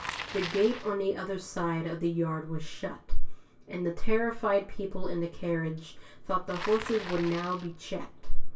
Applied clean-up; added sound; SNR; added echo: none; Bicycle; 19 dB; reverberation time 0.2 s.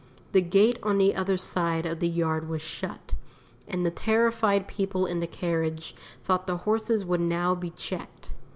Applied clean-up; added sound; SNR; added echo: none; none; none; none.